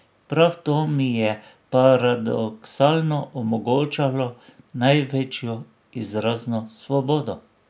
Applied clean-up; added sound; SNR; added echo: none; none; none; none.